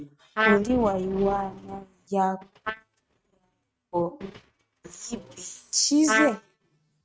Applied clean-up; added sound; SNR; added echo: neural mask model RNNoise.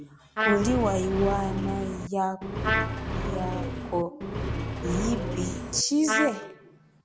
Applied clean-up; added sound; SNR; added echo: none; Accelerating, revving, vroom + Trumpet; 1 dB; none.